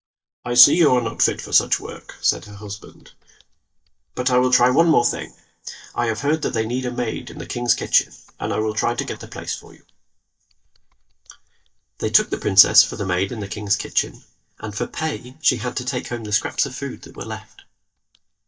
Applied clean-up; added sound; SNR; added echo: neural mask model DeepFilterNet 3.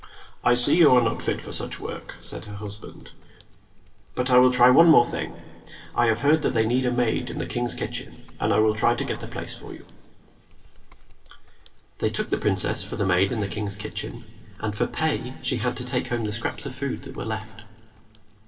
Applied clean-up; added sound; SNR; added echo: none; Computer keyboard; 19 dB; reverberation time 2.6 s.